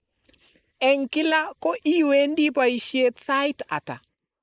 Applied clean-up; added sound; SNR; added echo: neural mask model Resemble Enhance denoiser.